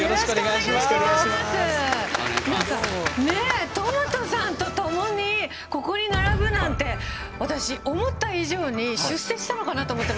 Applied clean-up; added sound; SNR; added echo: none; none; none; none.